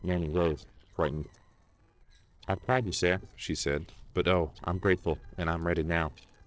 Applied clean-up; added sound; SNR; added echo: neural separator model SepFormer DNS4.